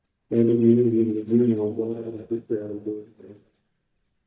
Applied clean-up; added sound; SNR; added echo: neural mask model DeepFilterNet 3.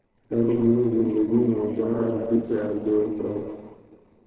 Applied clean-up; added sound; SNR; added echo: neural separator model SepFormer DNS4.